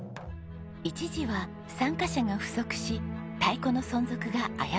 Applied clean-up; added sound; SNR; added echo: none; none; none; none.